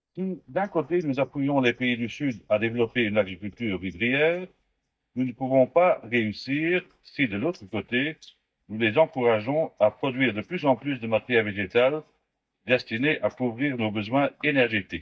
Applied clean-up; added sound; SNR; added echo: neural mask model DeepFilterNet 3.